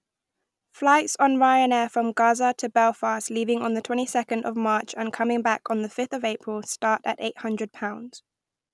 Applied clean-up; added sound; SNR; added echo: none; none; none; none.